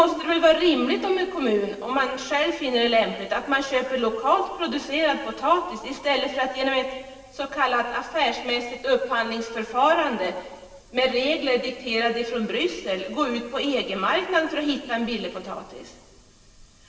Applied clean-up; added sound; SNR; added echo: none; none; none; reverberation time 1.4 s.